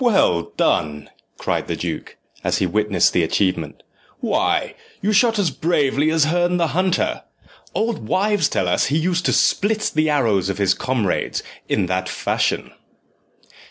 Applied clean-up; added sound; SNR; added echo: none; none; none; none.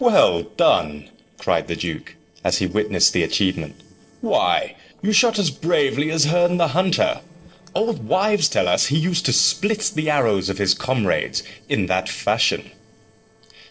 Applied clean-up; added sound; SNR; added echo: neural separator model SepFormer DNS4.